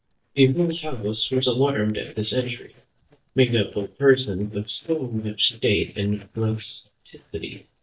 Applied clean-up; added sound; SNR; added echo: neural mask model DeepFilterNet 3.